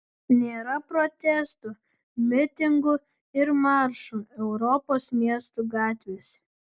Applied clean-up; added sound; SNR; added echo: none; none; none; none.